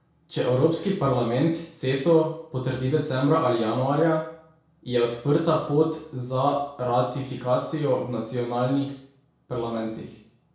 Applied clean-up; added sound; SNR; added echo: none; none; none; reverberation time 0.6 s.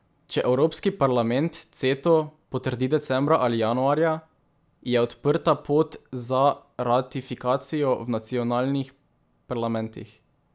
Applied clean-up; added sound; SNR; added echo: none; none; none; none.